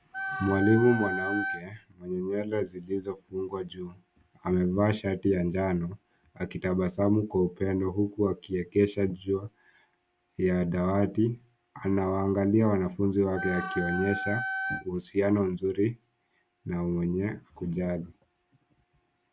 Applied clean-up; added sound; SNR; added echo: none; Wind instrument, woodwind instrument; 5 dB; none.